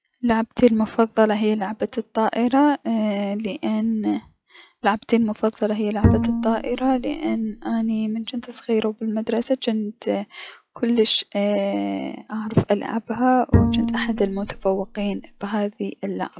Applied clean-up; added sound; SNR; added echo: classical method log-MMSE.